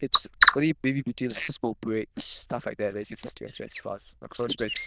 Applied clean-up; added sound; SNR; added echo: neural diffusion model UNIVERSE++.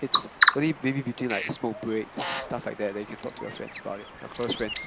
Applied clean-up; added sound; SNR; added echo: none; Bird vocalization, bird call, bird song; 0 dB; none.